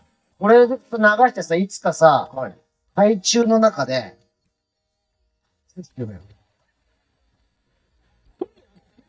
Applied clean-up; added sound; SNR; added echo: neural mask model DeepFilterNet 3.